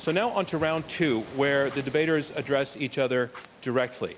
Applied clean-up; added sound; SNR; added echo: none; Fire + Waves, surf; 19 dB; none.